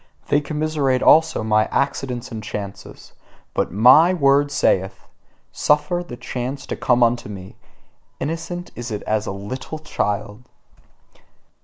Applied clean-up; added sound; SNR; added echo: none; none; none; none.